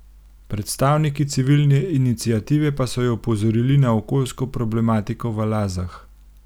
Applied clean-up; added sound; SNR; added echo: none; none; none; none.